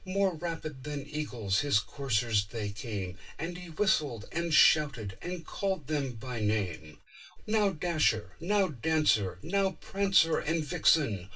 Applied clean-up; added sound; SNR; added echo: none; none; none; reverberation time 0.1 s.